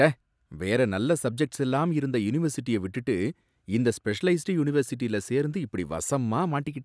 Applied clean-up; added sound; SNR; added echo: none; none; none; none.